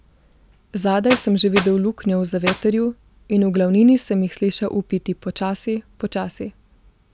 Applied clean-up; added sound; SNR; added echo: none; Clapping; 6 dB; none.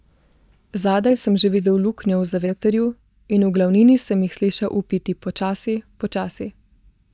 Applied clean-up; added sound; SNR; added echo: neural mask model DeepFilterNet 3.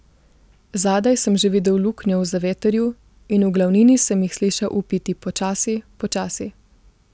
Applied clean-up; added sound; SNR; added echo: none; none; none; none.